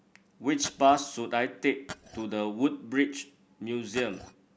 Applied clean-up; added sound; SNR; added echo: none; Glass; 15 dB; none.